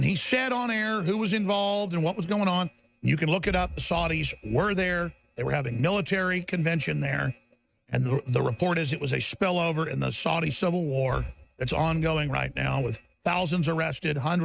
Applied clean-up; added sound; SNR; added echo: neural mask model RNNoise.